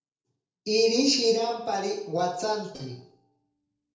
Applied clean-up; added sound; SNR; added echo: neural separator model SepFormer DNS4.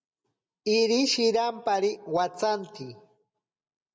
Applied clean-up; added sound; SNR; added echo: none; none; none; none.